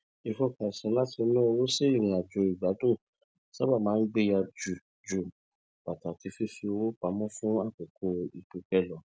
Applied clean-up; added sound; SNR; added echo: none; none; none; none.